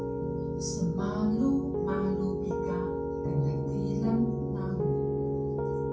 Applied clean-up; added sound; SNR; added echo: none; Piano; -2 dB; reverberation time 0.6 s.